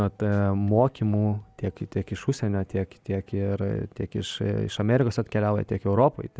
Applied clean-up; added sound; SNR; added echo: none; none; none; none.